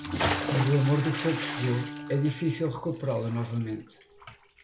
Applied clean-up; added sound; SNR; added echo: none; Bowed string instrument + Bathtub (filling or washing) / Splash, splatter; 6 dB; none.